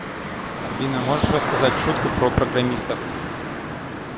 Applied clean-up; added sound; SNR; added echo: none; Traffic noise, roadway noise; 2 dB; none.